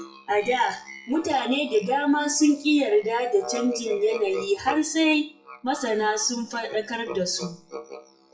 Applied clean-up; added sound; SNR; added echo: classical method WPE with log-MMSE.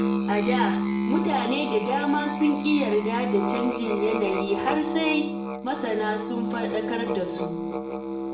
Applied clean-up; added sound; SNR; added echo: none; Musical instrument; 1 dB; reverberation time 0.5 s.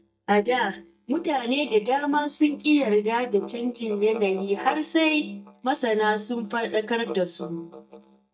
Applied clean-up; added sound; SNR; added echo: neural mask model DeepFilterNet 3.